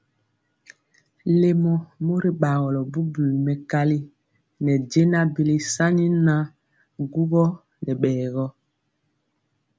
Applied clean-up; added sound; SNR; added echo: none; none; none; none.